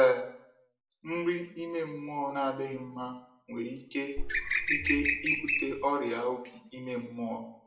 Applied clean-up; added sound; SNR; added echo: none; Bird; -3 dB; reverberation time 0.6 s.